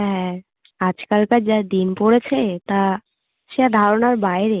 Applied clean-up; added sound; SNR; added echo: none; none; none; none.